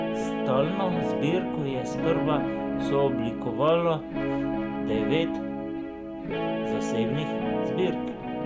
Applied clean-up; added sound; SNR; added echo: none; Guitar; -1 dB; none.